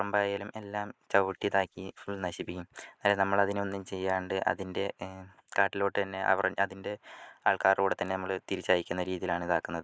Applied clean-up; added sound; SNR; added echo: neural mask model Resemble Enhance denoiser.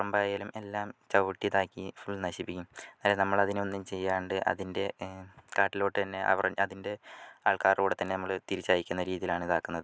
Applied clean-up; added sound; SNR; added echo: none; none; none; none.